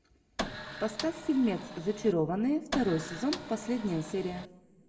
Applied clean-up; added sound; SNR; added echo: none; Printer; 9 dB; reverberation time 1.1 s.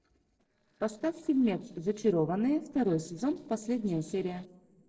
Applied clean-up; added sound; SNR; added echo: neural separator model SepFormer DNS4.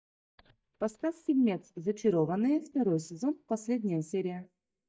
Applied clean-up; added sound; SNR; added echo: neural mask model DeepFilterNet 3.